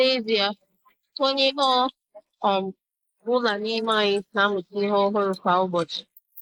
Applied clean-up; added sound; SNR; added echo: neural mask model Resemble Enhance denoiser.